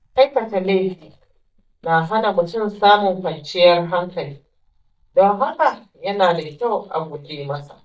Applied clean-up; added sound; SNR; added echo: neural mask model DeepFilterNet 3.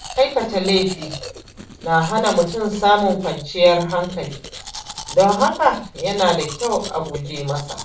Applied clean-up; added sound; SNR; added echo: none; Domestic sounds, home sounds; 14 dB; reverberation time 0.3 s.